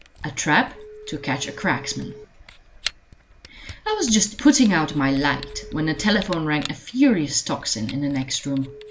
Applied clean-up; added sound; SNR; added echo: none; Telephone + Camera; 17 dB; none.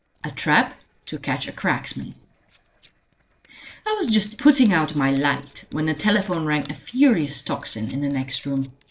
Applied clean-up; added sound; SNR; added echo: neural separator model SepFormer DNS4.